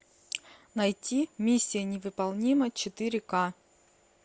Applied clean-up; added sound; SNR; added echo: none; none; none; none.